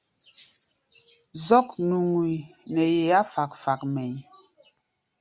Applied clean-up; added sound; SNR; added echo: none; none; none; none.